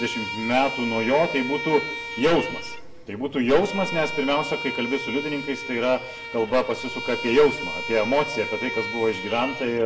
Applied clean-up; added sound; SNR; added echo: none; Bowed string instrument; 8 dB; reverberation time 1.3 s.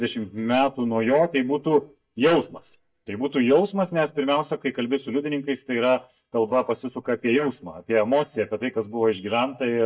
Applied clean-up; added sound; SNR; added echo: neural mask model DeepFilterNet 3.